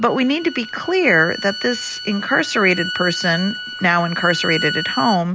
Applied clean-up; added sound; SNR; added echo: none; Bowed string instrument; 9 dB; none.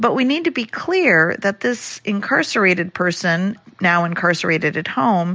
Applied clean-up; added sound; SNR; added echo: none; none; none; none.